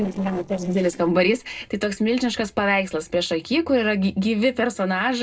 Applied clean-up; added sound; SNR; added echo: neural separator model SepFormer DNS4.